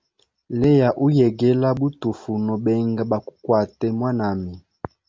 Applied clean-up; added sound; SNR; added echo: none; none; none; none.